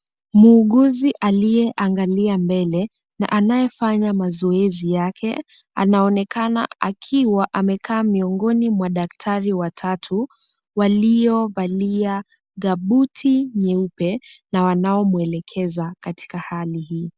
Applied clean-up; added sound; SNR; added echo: none; none; none; none.